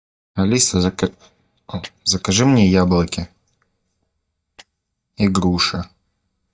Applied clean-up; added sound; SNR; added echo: neural mask model DeepFilterNet 3.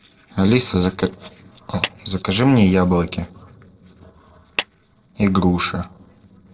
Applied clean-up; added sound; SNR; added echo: neural separator model SepFormer DNS4.